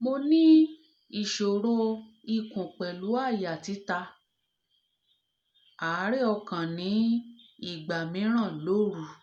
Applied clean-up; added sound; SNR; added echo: none; none; none; none.